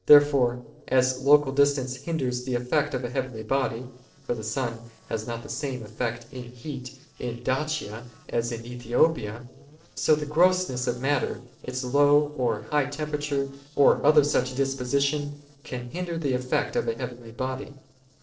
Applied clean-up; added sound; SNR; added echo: neural separator model SepFormer DNS4.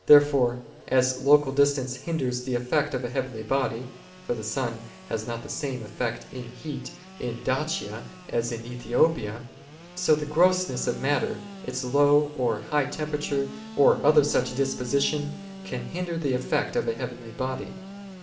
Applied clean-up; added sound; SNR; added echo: none; Sawing / Engine; 17 dB; reverberation time 1.8 s.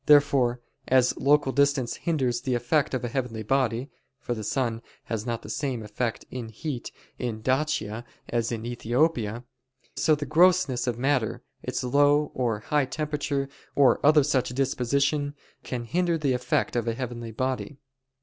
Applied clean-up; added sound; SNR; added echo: none; none; none; none.